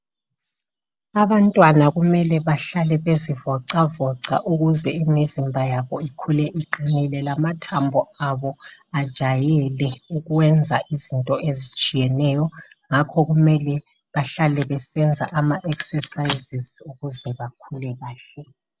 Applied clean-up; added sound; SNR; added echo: none; none; none; none.